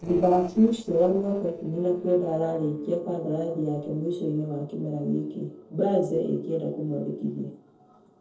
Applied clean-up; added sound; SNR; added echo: neural separator model SepFormer DNS4.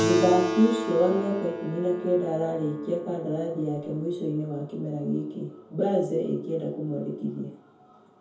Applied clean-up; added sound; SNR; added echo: none; Keyboard (musical); 7 dB; reverberation time 0.6 s.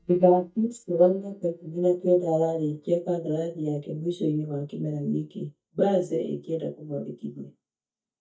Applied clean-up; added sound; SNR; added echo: neural mask model DeepFilterNet 3.